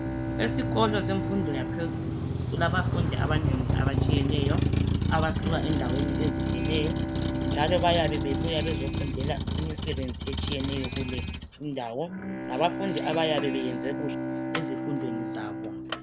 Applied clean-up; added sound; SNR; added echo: none; Motor vehicle (road) + Bowed string instrument; -3 dB; none.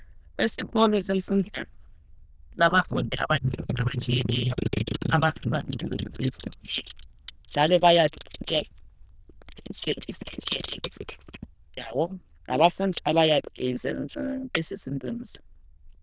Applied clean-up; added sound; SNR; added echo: neural diffusion model UNIVERSE++.